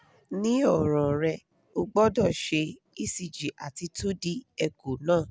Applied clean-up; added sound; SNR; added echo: none; none; none; none.